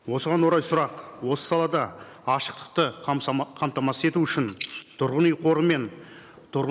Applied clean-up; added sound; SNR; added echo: neural mask model Resemble Enhance denoiser.